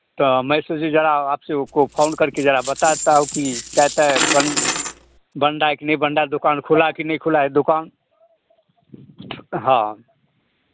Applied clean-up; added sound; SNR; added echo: none; Coin (dropping); 5 dB; none.